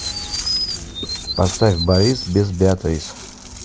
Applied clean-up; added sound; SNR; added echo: none; Chirp, tweet; 7 dB; none.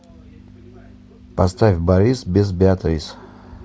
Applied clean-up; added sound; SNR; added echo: none; none; none; none.